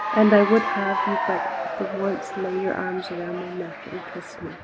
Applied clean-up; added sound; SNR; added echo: none; Applause / Cheering; 5 dB; none.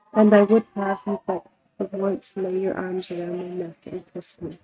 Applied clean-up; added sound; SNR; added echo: neural mask model RNNoise.